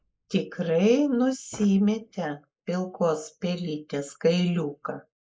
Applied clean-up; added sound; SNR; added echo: neural mask model Resemble Enhance denoiser.